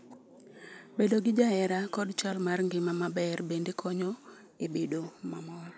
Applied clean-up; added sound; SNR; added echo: none; none; none; none.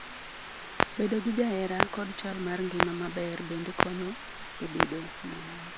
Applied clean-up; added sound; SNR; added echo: none; Clock; 0 dB; none.